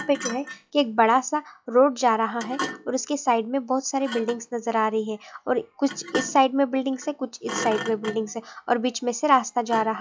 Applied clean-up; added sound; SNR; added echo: classical method log-MMSE.